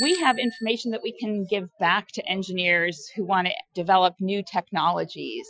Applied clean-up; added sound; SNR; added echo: classical method Wiener filter.